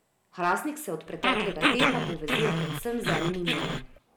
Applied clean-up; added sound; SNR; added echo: none; Growling; -4 dB; none.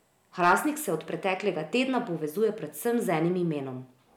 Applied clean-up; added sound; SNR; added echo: none; none; none; none.